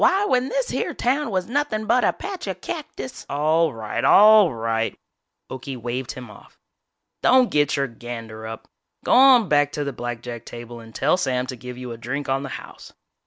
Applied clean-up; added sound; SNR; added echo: none; none; none; none.